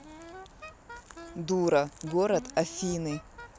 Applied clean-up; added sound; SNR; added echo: none; Wind instrument, woodwind instrument; 17 dB; none.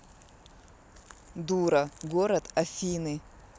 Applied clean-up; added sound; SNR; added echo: none; none; none; none.